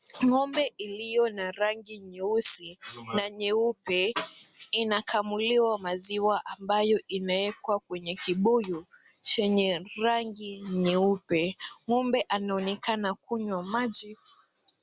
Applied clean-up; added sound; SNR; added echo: none; none; none; none.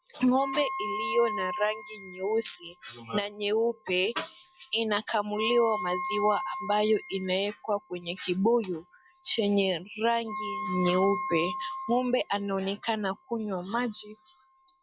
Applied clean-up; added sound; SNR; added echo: classical method log-MMSE.